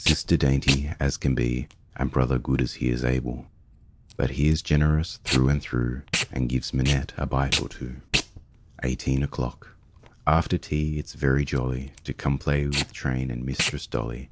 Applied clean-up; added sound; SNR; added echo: none; Packing tape, duct tape; 10 dB; none.